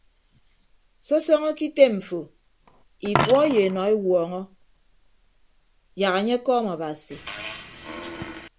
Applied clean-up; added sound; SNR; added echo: none; Fart + Coin (dropping); 11 dB; none.